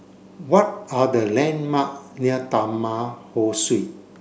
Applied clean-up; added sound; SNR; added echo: none; none; none; none.